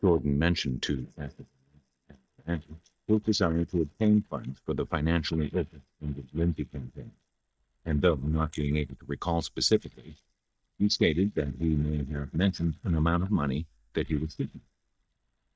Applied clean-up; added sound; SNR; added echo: neural mask model DeepFilterNet 3.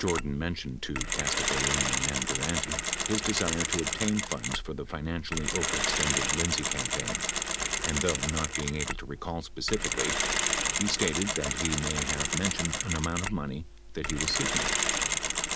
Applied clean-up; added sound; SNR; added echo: none; Mechanisms; -3 dB; none.